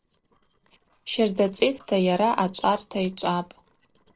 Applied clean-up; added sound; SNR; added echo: neural separator model SepFormer DNS4.